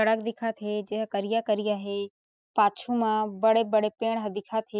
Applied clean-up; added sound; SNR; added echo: none; none; none; none.